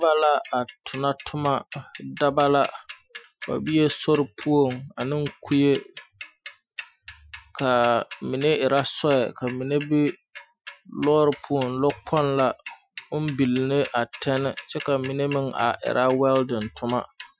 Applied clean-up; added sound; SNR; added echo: classical method Wiener filter.